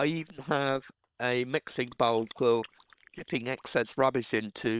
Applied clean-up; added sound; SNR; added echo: neural separator model SepFormer WHAM!.